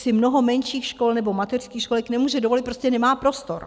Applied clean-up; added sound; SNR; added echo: none; none; none; none.